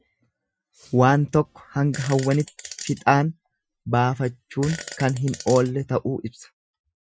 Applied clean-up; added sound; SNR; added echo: classical method Wiener filter.